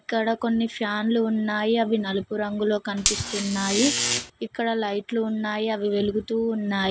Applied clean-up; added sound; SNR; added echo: none; Buzz; 1 dB; none.